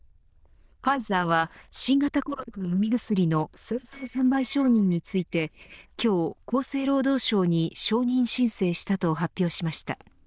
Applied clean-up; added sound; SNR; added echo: neural diffusion model UNIVERSE++.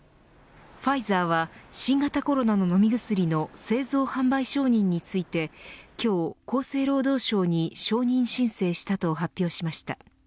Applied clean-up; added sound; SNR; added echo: none; none; none; none.